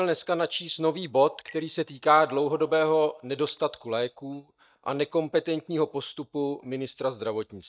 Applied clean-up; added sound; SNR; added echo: neural mask model DeepFilterNet 3.